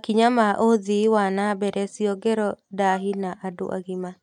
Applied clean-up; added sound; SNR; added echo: neural mask model DeepFilterNet 3.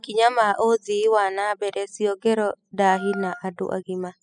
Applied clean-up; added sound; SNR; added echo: classical method spectral subtraction.